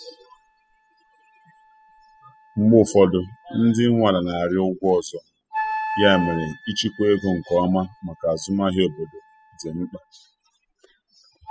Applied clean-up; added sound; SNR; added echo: classical method spectral subtraction.